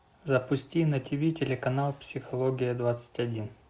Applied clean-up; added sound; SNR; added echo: none; none; none; none.